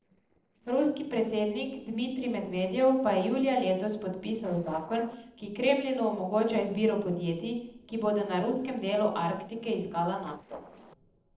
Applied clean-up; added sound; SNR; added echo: neural separator model SepFormer DNS4.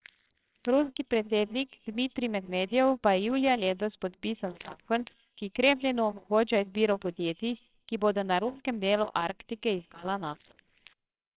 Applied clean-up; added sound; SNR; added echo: neural separator model SepFormer WHAMR!.